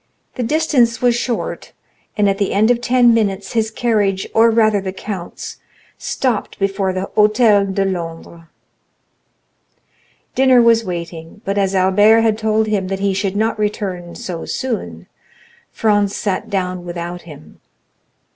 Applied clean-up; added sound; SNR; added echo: none; none; none; none.